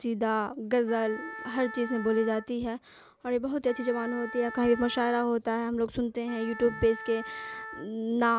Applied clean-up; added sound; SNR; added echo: none; Wind instrument, woodwind instrument; 13 dB; none.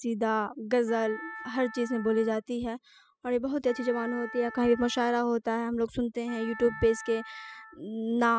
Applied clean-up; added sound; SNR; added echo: classical method spectral subtraction.